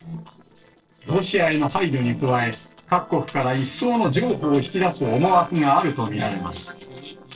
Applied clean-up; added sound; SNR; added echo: neural separator model SepFormer DNS4.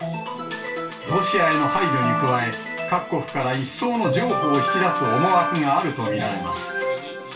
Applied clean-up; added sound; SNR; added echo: none; Wind instrument, woodwind instrument; 2 dB; reverberation time 0.3 s.